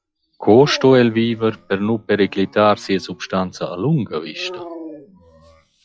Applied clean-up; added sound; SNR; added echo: classical method log-MMSE.